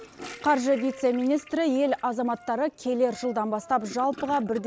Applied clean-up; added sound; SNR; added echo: none; Toilet flush / Gurgling + Wind instrument, woodwind instrument; 19 dB; none.